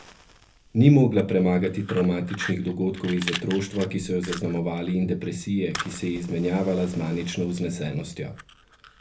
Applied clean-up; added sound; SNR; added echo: none; Fire; 16 dB; reverberation time 0.3 s.